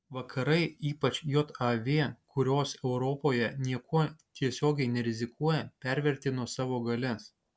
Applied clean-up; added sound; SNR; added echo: none; none; none; none.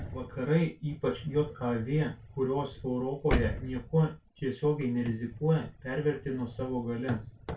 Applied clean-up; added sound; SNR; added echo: none; Drawer open or close; 9 dB; reverberation time 0.2 s.